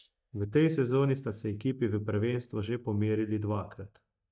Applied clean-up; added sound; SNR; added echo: neural mask model DeepFilterNet 3.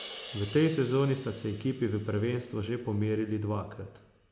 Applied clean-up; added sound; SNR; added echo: none; Crash cymbal; 18 dB; none.